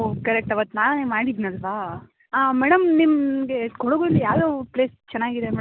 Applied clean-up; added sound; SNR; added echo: none; none; none; none.